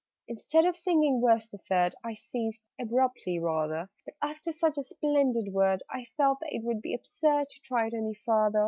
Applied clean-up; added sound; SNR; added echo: none; none; none; none.